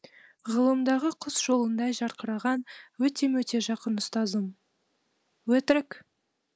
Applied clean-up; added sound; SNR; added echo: neural mask model Resemble Enhance denoiser.